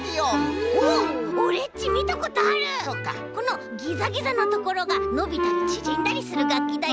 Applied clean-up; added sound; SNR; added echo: none; Wind instrument, woodwind instrument; 1 dB; none.